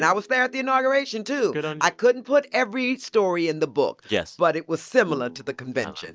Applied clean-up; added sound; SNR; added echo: neural mask model DeepFilterNet 3.